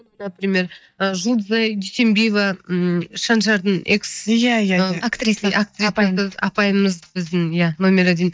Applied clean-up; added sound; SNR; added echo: neural mask model DeepFilterNet 3.